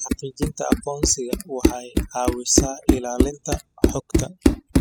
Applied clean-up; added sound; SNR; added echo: classical method spectral subtraction.